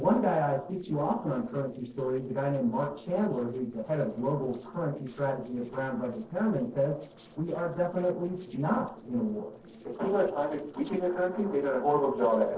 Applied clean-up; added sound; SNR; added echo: neural separator model SepFormer DNS4.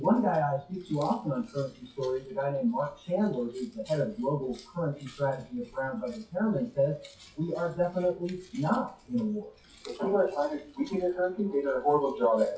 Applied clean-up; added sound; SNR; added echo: classical method WPE with log-MMSE.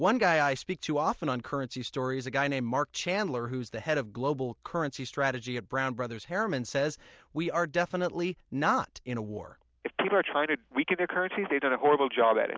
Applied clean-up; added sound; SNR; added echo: none; none; none; none.